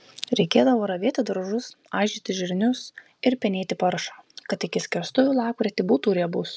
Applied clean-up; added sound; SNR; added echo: none; none; none; none.